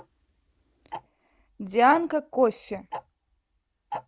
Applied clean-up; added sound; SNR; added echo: none; Tick-tock; 15 dB; none.